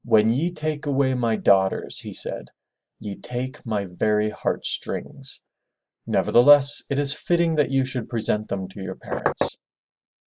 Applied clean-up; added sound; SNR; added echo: neural mask model Resemble Enhance denoiser.